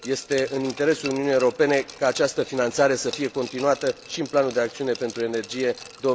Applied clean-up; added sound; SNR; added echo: none; Glass; 17 dB; none.